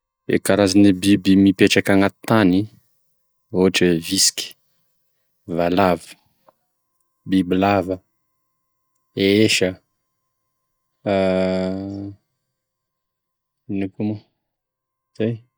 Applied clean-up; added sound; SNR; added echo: neural mask model DeepFilterNet 3.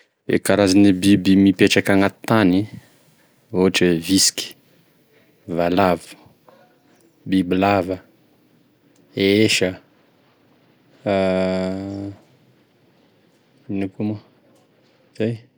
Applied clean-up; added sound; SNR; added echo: none; none; none; none.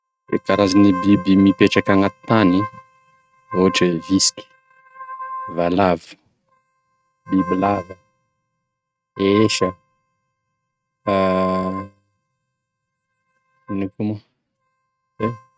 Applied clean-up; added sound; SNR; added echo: neural mask model RNNoise.